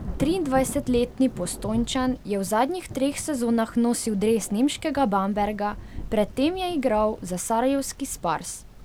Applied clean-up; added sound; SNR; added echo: none; Thunder / Rain; 13 dB; none.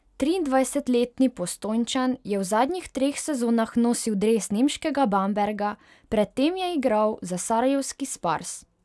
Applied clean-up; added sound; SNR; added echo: none; none; none; none.